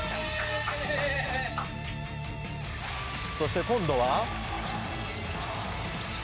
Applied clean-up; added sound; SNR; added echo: none; none; none; none.